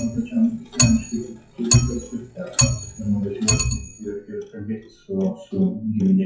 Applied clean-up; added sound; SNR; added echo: classical method WPE with log-MMSE.